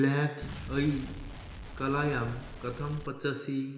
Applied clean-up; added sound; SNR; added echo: none; Explosion; 10 dB; reverberation time 1.0 s.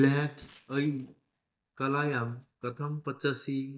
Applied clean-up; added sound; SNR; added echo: neural mask model DeepFilterNet 3.